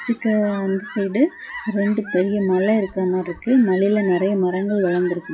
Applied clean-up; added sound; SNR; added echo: classical method WPE with log-MMSE.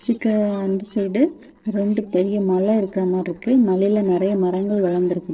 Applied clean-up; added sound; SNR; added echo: neural separator model SepFormer DNS4.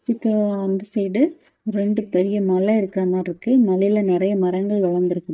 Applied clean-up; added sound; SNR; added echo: neural mask model DeepFilterNet 3.